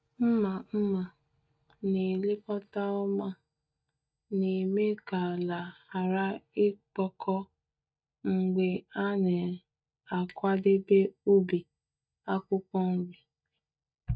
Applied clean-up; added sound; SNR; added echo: neural mask model DeepFilterNet 3.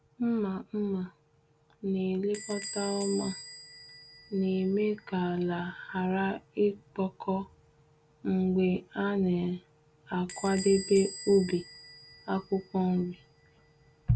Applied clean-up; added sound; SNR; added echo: none; Door / Bell; 16 dB; none.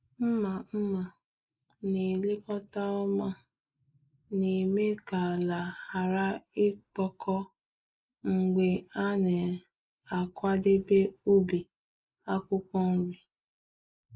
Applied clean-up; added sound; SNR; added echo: neural mask model Resemble Enhance denoiser.